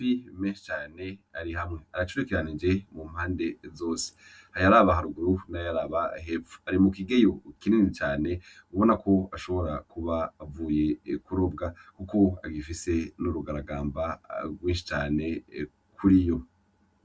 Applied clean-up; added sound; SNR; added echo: none; none; none; none.